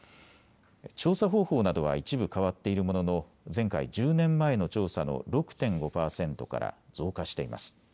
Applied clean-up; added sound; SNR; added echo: none; none; none; none.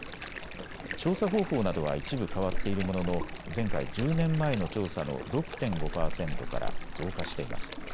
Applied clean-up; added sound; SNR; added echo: none; Stream; 1 dB; none.